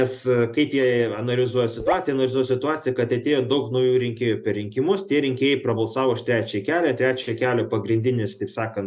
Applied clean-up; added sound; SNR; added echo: none; none; none; none.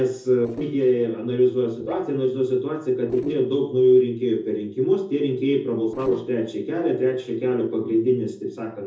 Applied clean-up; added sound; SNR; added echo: neural separator model SepFormer DNS4.